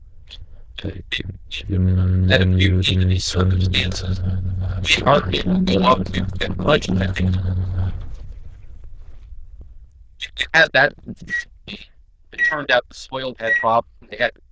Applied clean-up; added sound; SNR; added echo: neural diffusion model UNIVERSE++.